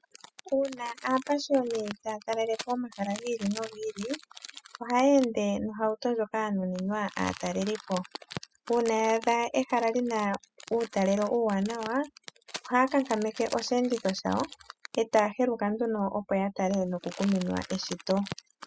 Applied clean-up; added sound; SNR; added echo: classical method spectral subtraction.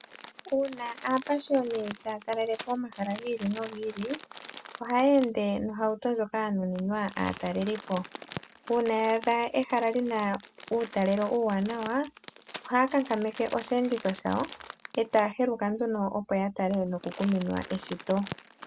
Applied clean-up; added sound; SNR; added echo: none; Crumpling, crinkling; 15 dB; none.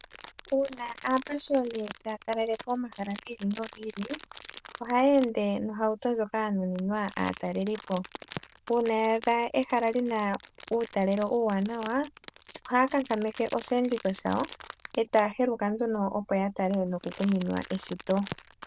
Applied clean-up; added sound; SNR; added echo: neural diffusion model UNIVERSE++.